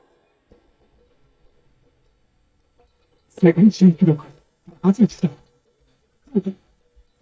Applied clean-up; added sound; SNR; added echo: neural mask model DeepFilterNet 3.